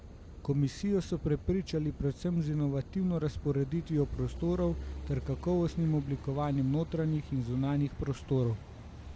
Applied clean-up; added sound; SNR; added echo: none; Car passing by / Idling / Accelerating, revving, vroom; 12 dB; none.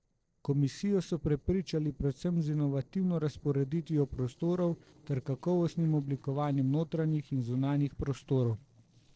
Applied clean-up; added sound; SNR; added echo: neural separator model SepFormer DNS4.